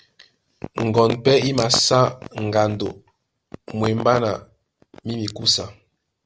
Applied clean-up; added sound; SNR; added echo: none; none; none; none.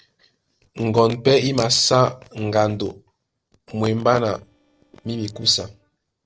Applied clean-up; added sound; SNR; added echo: neural separator model SepFormer DNS4.